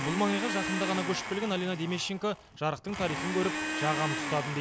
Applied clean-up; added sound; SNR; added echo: none; Domestic sounds, home sounds; 4 dB; none.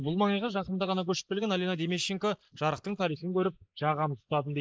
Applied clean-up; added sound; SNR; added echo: neural mask model Resemble Enhance denoiser.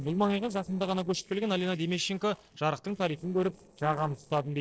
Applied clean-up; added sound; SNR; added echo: neural separator model SepFormer DNS4.